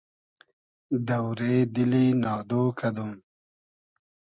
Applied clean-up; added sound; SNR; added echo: none; none; none; none.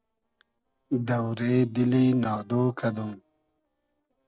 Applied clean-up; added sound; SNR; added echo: neural separator model SepFormer DNS4.